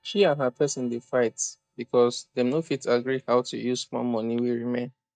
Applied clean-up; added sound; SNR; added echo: neural mask model DeepFilterNet 3.